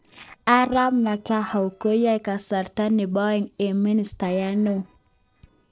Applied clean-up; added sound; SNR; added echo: neural separator model SepFormer DNS4.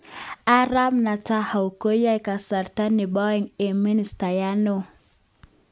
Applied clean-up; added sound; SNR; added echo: none; none; none; none.